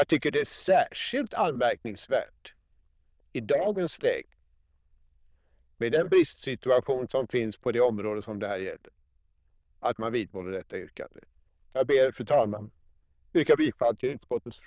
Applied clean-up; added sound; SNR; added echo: neural diffusion model UNIVERSE++.